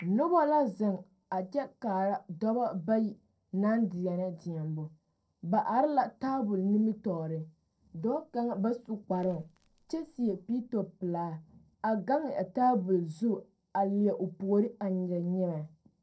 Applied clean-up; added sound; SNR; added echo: neural separator model SepFormer DNS4.